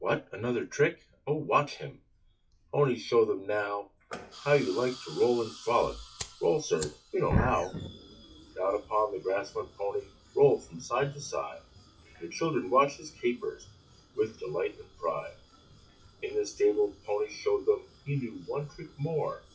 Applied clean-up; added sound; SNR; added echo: classical method WPE with log-MMSE.